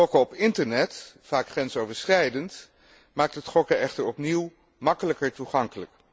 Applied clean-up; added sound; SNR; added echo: none; none; none; none.